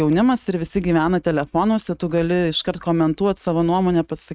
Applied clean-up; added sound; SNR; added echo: neural mask model RNNoise.